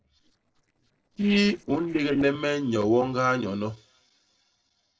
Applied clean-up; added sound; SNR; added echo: neural separator model SepFormer DNS4.